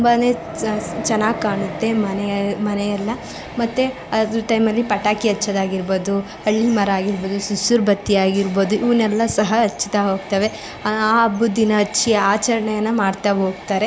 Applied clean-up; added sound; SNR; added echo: none; Train; 14 dB; none.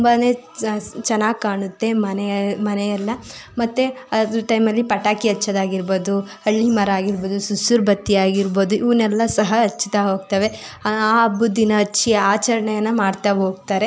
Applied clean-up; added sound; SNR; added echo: none; none; none; none.